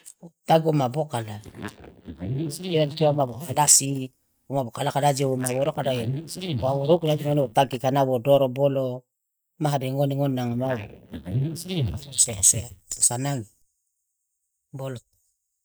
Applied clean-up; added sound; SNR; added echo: neural mask model DeepFilterNet 3.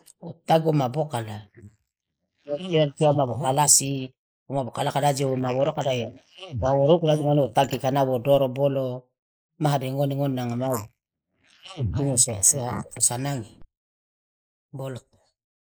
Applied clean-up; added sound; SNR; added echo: neural mask model Resemble Enhance denoiser.